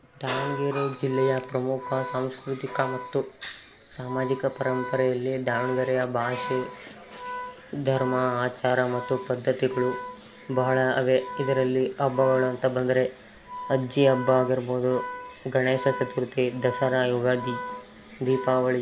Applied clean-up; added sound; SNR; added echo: none; Organ; 12 dB; none.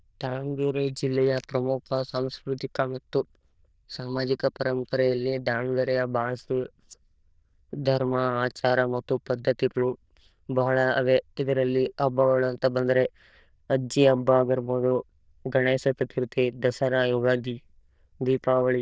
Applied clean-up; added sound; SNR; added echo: neural diffusion model UNIVERSE++.